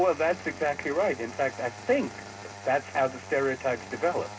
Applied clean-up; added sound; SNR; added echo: none; Engine starting; 14 dB; reverberation time 0.2 s.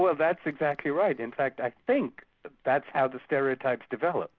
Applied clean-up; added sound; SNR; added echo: none; none; none; none.